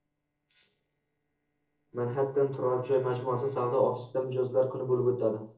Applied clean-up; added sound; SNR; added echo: neural separator model SepFormer DNS4.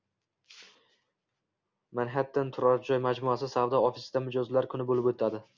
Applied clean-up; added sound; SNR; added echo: none; none; none; none.